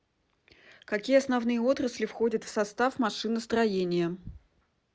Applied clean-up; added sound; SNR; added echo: none; none; none; none.